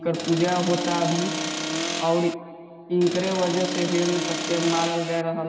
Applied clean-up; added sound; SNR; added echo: none; Accelerating, revving, vroom; 4 dB; reverberation time 2.3 s.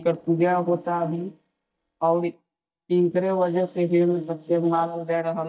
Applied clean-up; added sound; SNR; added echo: neural mask model DeepFilterNet 3.